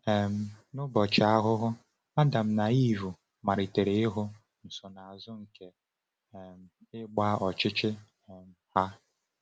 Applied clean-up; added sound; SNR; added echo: none; none; none; none.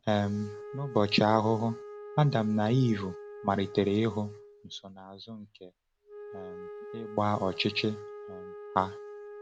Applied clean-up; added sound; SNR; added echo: none; Wind instrument, woodwind instrument; 14 dB; none.